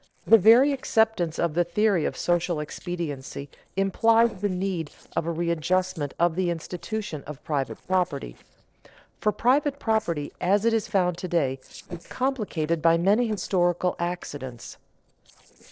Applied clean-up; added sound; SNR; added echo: neural separator model SepFormer DNS4.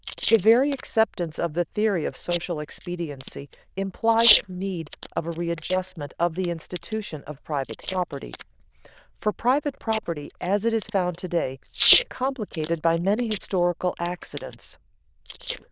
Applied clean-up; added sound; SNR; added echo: neural diffusion model UNIVERSE++.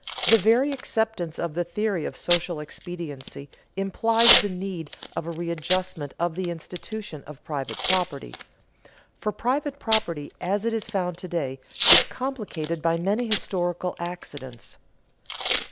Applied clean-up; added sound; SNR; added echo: none; Packing tape, duct tape / Tearing; 1 dB; none.